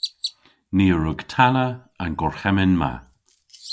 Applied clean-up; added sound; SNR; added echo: none; Chirp, tweet; 15 dB; none.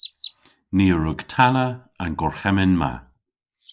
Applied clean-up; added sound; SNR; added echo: neural mask model Resemble Enhance denoiser.